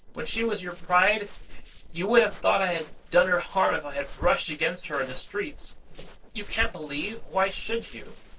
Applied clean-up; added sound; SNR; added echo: neural separator model SepFormer DNS4.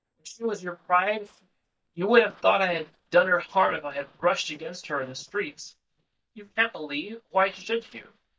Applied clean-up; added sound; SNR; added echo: neural mask model DeepFilterNet 3.